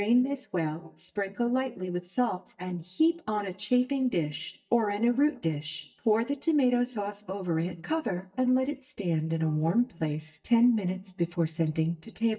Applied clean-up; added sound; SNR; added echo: neural mask model DeepFilterNet 3.